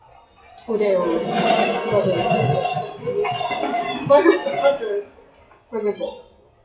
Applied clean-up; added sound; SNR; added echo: classical method WPE with log-MMSE.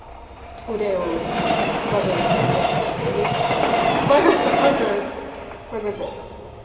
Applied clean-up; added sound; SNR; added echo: none; Train; -1 dB; reverberation time 2.5 s.